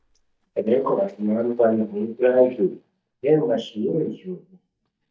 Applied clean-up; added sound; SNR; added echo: neural mask model DeepFilterNet 3.